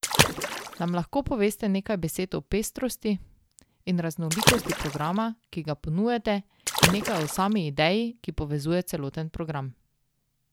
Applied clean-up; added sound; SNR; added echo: none; Water / Splash, splatter; 1 dB; none.